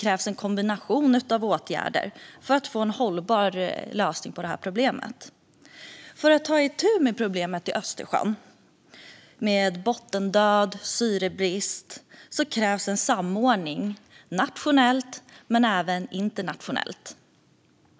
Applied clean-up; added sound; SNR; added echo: none; none; none; none.